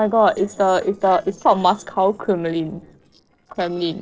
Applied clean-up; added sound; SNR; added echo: neural separator model SepFormer DNS4.